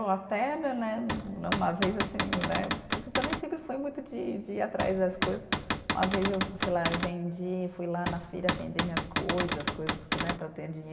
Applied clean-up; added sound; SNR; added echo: none; Cupboard open or close / Door; 0 dB; reverberation time 2.0 s.